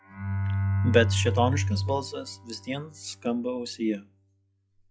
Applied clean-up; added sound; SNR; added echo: classical method log-MMSE.